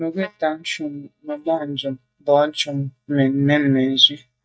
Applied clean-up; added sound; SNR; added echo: neural mask model DeepFilterNet 3.